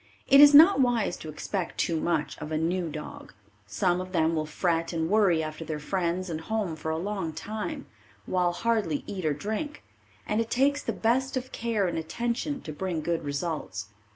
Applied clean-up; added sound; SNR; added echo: none; none; none; none.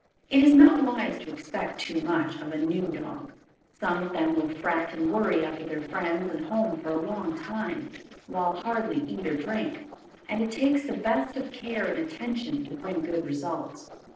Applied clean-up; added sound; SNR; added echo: neural separator model SepFormer DNS4.